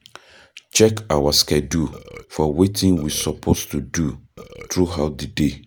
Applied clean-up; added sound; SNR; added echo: none; Burping, eructation; 19 dB; none.